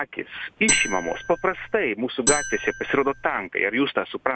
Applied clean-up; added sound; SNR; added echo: none; Marimba, xylophone; 0 dB; none.